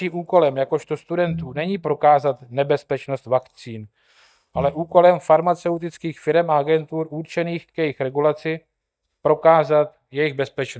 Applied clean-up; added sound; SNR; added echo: neural mask model DeepFilterNet 3.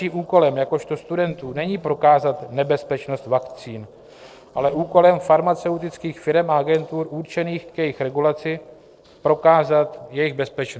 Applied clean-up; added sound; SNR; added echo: neural separator model SepFormer DNS4.